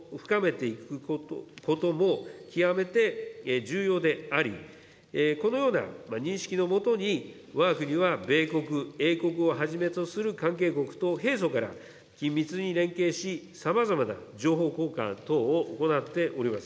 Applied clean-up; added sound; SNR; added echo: none; none; none; none.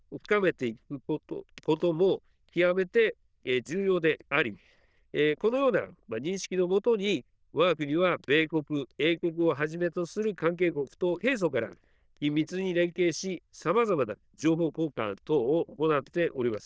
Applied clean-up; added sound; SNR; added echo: neural diffusion model UNIVERSE++.